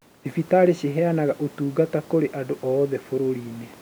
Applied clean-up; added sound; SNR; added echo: none; none; none; none.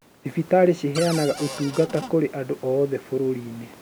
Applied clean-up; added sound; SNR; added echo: none; Cupboard open or close; 11 dB; none.